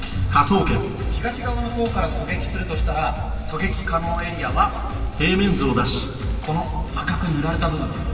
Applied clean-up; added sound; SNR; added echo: none; Insect; 12 dB; reverberation time 2.4 s.